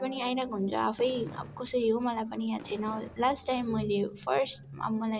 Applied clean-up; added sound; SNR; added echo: none; Fireworks + Bowed string instrument; 20 dB; none.